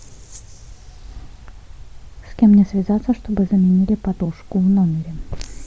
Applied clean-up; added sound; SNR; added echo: none; none; none; none.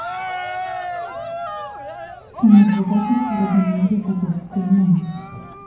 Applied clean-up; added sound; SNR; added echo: none; Cheering; 11 dB; reverberation time 0.9 s.